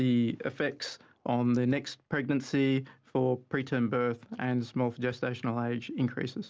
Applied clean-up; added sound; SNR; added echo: none; none; none; none.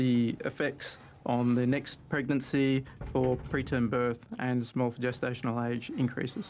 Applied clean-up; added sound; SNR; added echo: none; Sliding door; 18 dB; none.